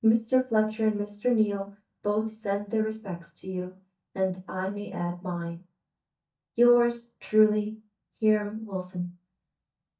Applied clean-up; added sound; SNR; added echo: neural mask model DeepFilterNet 3.